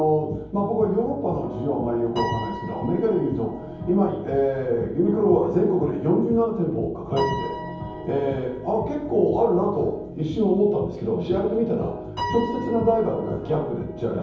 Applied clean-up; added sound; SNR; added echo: none; Piano; 15 dB; reverberation time 0.9 s.